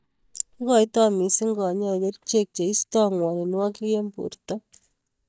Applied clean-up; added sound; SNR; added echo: neural mask model DeepFilterNet 3.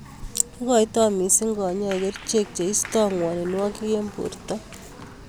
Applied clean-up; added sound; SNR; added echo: none; Applause; 16 dB; none.